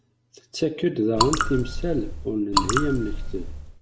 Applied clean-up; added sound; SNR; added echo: none; Raindrop / Drip; 0 dB; none.